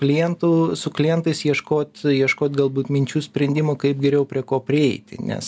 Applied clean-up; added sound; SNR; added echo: none; none; none; none.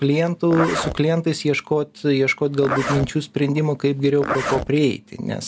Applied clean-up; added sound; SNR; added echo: none; Zipper (clothing); 9 dB; none.